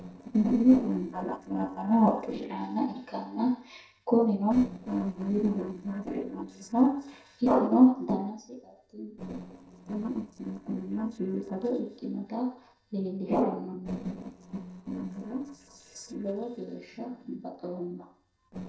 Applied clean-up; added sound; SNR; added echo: neural separator model SepFormer DNS4.